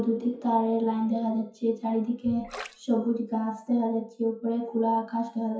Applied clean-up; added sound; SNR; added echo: classical method WPE with log-MMSE.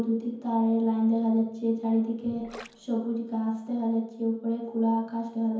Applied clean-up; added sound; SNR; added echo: none; Gurgling; 19 dB; reverberation time 0.9 s.